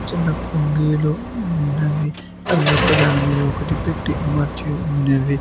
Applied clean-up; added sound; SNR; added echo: none; Car; 5 dB; none.